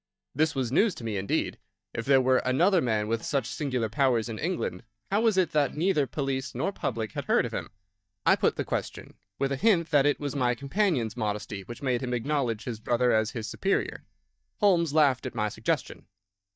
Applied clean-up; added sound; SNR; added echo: neural mask model DeepFilterNet 3.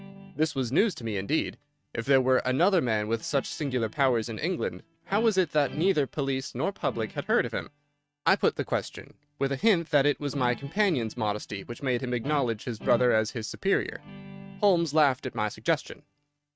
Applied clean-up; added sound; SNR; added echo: neural mask model RNNoise.